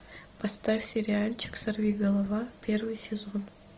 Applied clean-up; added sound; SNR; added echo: none; none; none; none.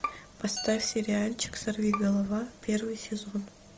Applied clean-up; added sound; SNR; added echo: none; Glass + Bowed string instrument; 12 dB; none.